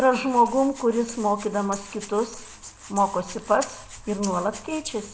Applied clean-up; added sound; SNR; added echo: neural mask model Resemble Enhance denoiser.